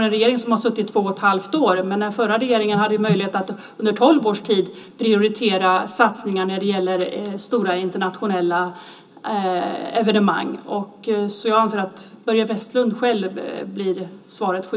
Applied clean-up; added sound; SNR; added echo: none; none; none; reverberation time 0.2 s.